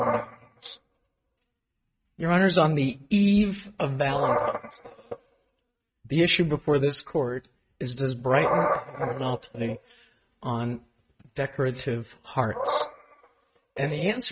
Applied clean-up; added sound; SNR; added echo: neural mask model RNNoise.